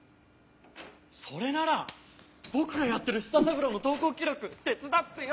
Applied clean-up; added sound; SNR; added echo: none; Whoosh, swoosh, swish; 5 dB; none.